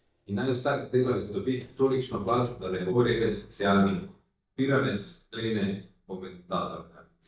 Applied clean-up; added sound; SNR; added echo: neural mask model DeepFilterNet 3.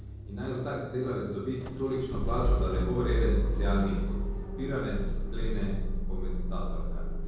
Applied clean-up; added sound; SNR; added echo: none; Idling / Engine starting / Motor vehicle (road); -3 dB; reverberation time 1.3 s.